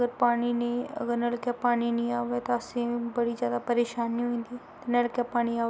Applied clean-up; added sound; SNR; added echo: none; none; none; none.